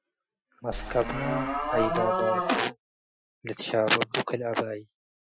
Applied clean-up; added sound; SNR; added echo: classical method Wiener filter.